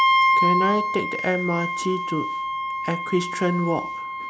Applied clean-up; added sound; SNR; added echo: none; Wind instrument, woodwind instrument; -3 dB; none.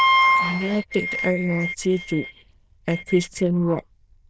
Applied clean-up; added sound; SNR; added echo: neural diffusion model UNIVERSE++.